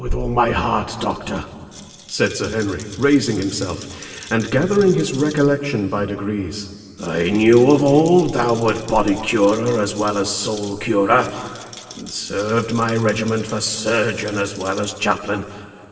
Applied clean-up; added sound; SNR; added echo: none; Rattle; 20 dB; reverberation time 2.6 s.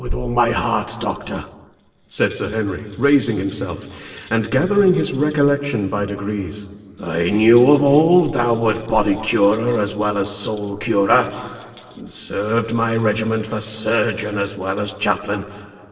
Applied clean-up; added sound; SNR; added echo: neural separator model SepFormer DNS4.